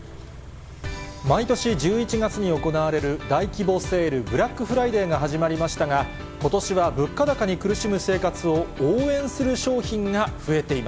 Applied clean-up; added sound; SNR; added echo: none; Idling / Car; 18 dB; none.